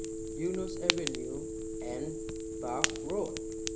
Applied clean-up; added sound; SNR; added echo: none; Telephone + Fire; -3 dB; none.